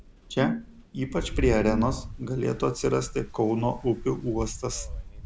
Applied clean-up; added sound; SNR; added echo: none; Brass instrument + Rain; 7 dB; none.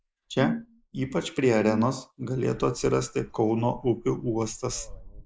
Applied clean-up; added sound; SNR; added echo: neural mask model Resemble Enhance denoiser.